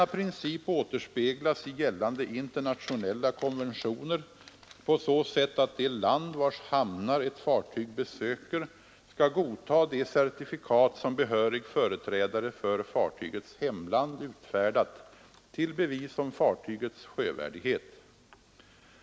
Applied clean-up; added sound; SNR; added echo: none; none; none; none.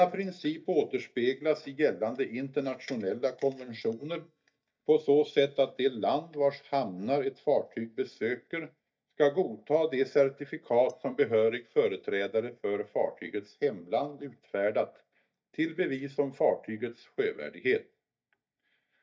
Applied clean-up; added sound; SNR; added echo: neural mask model DeepFilterNet 3.